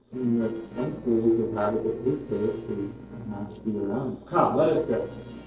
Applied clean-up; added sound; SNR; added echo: neural separator model SepFormer DNS4.